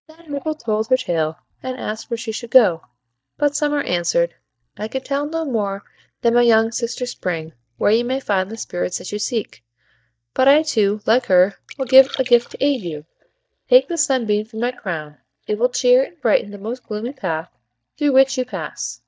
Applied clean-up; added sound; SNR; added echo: neural mask model DeepFilterNet 3.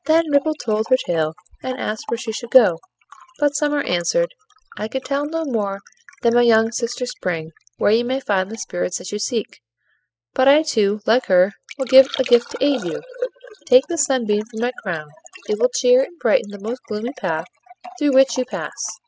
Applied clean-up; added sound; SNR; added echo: classical method spectral subtraction.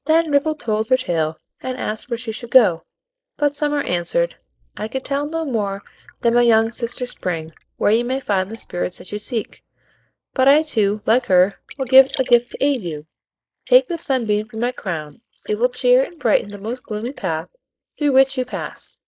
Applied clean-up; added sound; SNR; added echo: neural mask model Resemble Enhance denoiser.